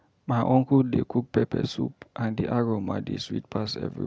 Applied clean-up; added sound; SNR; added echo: none; none; none; none.